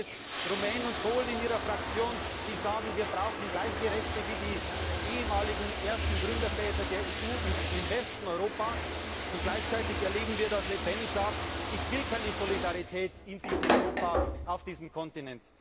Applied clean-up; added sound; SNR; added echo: none; Bathtub (filling or washing); -2 dB; none.